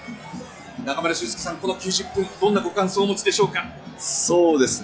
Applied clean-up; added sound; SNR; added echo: classical method log-MMSE.